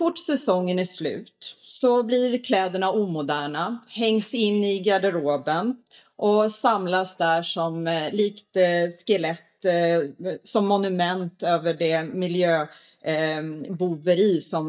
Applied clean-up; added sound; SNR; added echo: neural mask model DeepFilterNet 3.